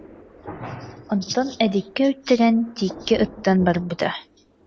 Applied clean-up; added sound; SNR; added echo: none; Thunder; 19 dB; none.